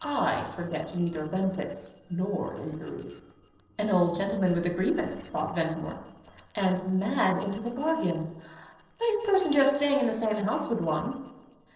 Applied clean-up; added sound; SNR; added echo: neural separator model SepFormer DNS4.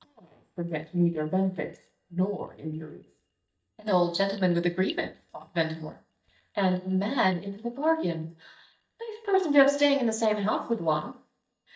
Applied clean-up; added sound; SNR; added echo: neural mask model DeepFilterNet 3.